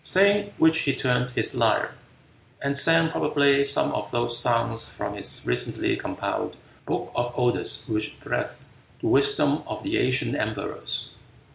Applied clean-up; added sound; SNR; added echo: none; none; none; none.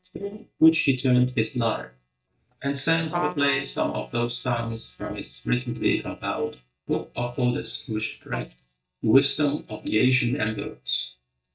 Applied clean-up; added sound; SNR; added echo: neural mask model DeepFilterNet 3.